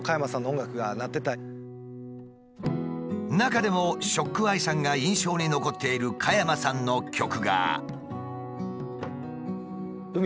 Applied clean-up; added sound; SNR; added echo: none; none; none; none.